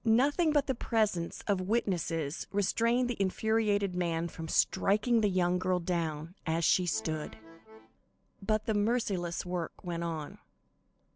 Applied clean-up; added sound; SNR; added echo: none; Accordion; 19 dB; none.